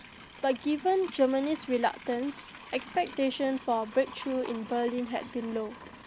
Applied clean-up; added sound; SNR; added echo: none; Livestock, farm animals, working animals; 17 dB; none.